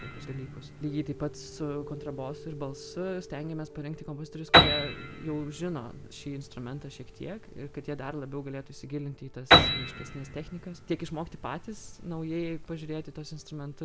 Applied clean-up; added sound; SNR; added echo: none; Piano; -5 dB; none.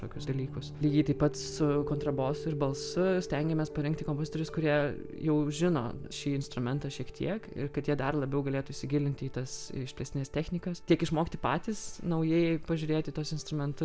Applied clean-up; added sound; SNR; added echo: none; none; none; none.